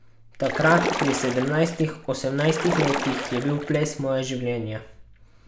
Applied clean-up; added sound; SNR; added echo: none; Splash, splatter; 5 dB; none.